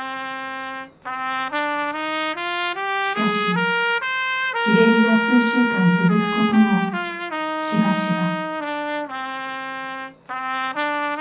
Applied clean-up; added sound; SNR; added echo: none; Trumpet; 0 dB; reverberation time 0.6 s.